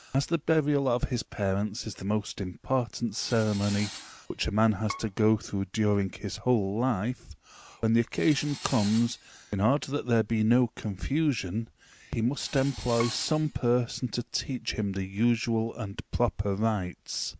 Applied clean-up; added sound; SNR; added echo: none; Bowed string instrument + Tools; 16 dB; none.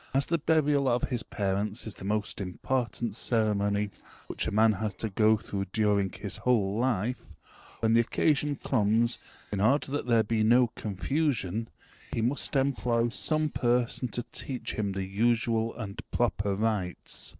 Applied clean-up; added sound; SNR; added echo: neural separator model SepFormer DNS4.